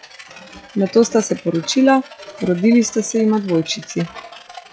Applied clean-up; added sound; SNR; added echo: classical method log-MMSE.